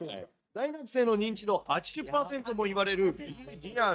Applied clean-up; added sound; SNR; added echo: neural mask model DeepFilterNet 3.